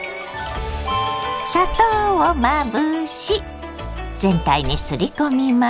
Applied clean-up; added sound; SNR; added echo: none; Slam; 13 dB; none.